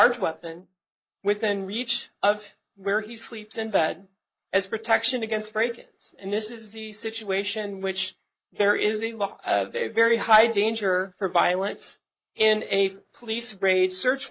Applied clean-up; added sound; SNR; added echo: neural mask model Resemble Enhance denoiser.